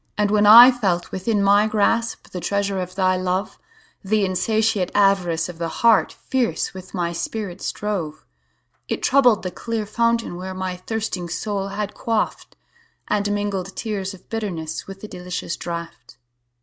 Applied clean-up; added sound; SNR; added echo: none; none; none; none.